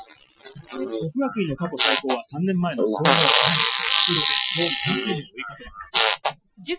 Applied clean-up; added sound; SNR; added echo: classical method Wiener filter.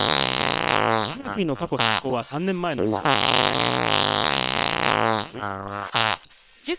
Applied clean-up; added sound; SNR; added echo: neural separator model SepFormer WHAM!.